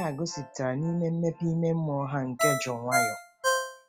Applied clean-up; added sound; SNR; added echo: none; Ringtone; 3 dB; none.